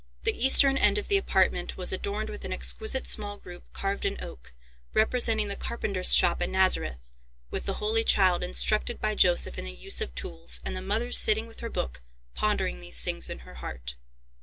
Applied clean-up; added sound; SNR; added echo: none; none; none; none.